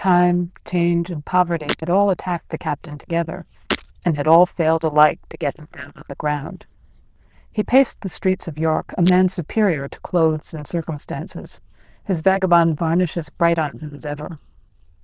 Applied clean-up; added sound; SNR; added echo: neural diffusion model UNIVERSE++.